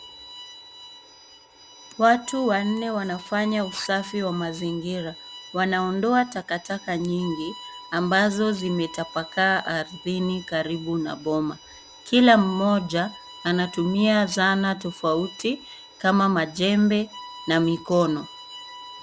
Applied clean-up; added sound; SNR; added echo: none; Bowed string instrument; 18 dB; none.